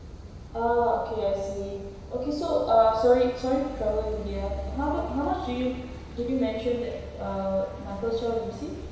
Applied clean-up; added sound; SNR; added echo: none; Car passing by / Idling / Accelerating, revving, vroom; 12 dB; reverberation time 1.0 s.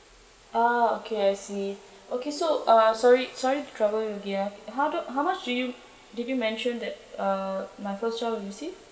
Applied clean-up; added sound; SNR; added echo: none; none; none; none.